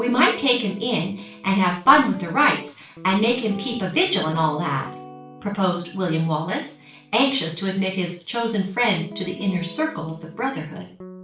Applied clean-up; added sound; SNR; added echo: none; Guitar; 18 dB; reverberation time 0.3 s.